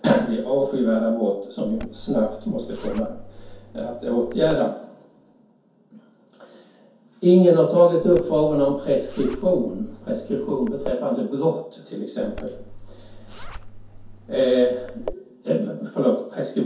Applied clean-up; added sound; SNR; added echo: none; Zipper (clothing); 14 dB; reverberation time 0.6 s.